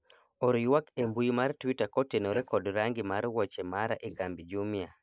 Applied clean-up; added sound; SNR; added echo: neural mask model Resemble Enhance denoiser.